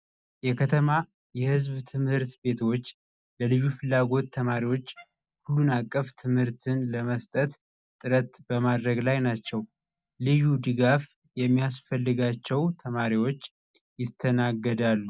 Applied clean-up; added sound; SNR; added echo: neural mask model DeepFilterNet 3.